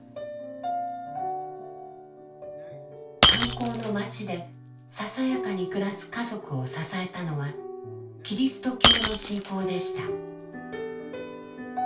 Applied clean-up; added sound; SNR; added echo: none; Shatter; -2 dB; reverberation time 0.3 s.